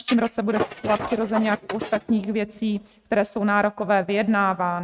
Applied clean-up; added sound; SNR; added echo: neural mask model RNNoise.